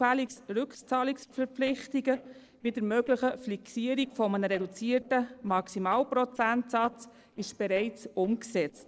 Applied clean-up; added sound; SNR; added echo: neural separator model SepFormer DNS4.